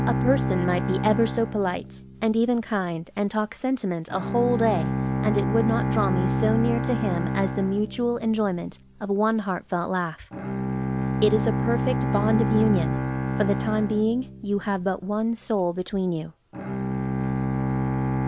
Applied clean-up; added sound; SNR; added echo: none; Bowed string instrument; 2 dB; none.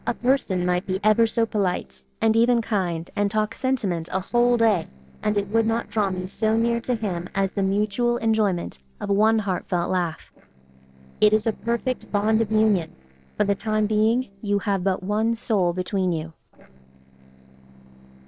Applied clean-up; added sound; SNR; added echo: neural separator model SepFormer DNS4.